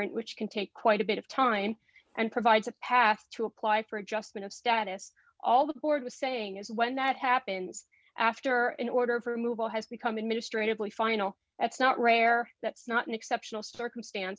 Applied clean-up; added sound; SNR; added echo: none; none; none; none.